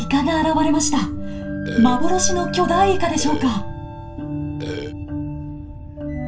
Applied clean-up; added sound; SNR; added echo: none; Burping, eructation; 11 dB; reverberation time 0.2 s.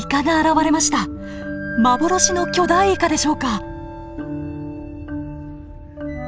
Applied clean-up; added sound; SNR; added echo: none; none; none; none.